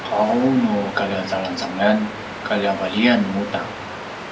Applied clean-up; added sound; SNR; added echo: none; Waves, surf; 10 dB; reverberation time 0.2 s.